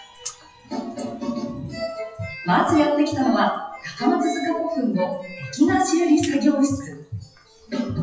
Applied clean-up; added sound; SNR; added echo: classical method WPE with log-MMSE.